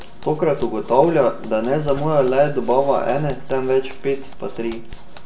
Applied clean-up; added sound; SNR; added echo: none; Zipper (clothing); 8 dB; reverberation time 0.2 s.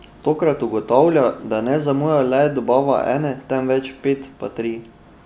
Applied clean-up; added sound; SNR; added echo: none; none; none; none.